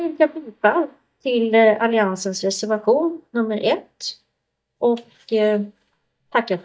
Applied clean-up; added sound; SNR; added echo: neural mask model DeepFilterNet 3.